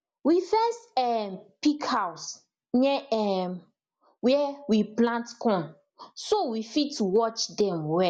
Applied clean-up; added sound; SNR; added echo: none; none; none; none.